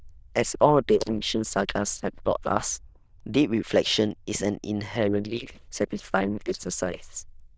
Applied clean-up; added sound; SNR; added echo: neural diffusion model UNIVERSE++.